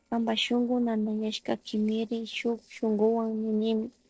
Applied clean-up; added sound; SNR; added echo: neural separator model SepFormer DNS4.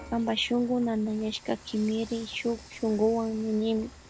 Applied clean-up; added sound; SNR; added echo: none; Frying (food) / Dishes, pots, and pans; 20 dB; none.